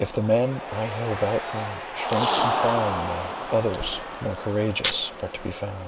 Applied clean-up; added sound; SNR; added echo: none; Cheering + Packing tape, duct tape; 2 dB; none.